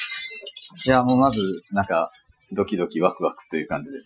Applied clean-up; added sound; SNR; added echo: classical method Wiener filter.